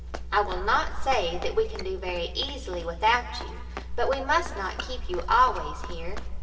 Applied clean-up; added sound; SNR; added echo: none; Run; 18 dB; reverberation time 1.9 s.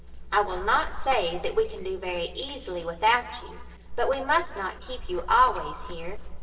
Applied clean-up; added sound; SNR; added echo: neural separator model SepFormer DNS4.